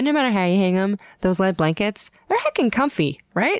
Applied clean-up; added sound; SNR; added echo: none; none; none; none.